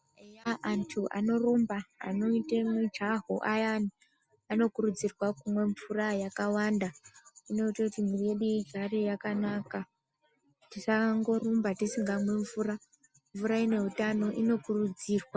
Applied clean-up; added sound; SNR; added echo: none; none; none; none.